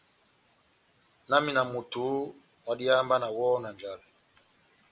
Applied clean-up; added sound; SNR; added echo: none; none; none; none.